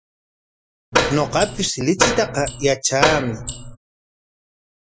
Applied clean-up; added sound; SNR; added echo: classical method Wiener filter.